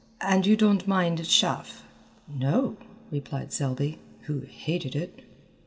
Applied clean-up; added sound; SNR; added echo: none; none; none; none.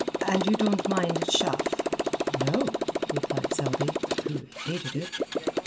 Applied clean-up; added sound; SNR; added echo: none; Motorcycle; -2 dB; none.